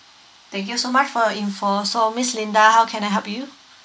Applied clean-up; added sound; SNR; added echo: none; none; none; none.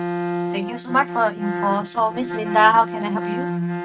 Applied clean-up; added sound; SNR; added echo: neural mask model RNNoise.